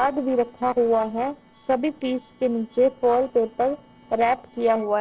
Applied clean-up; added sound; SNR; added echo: neural separator model SepFormer DNS4.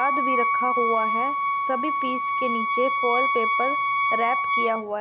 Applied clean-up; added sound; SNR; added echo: none; Wind instrument, woodwind instrument; -5 dB; none.